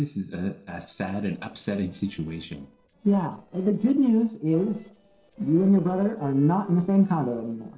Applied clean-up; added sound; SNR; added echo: neural separator model SepFormer DNS4.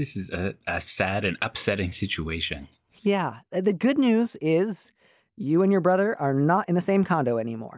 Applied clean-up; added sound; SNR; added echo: none; none; none; none.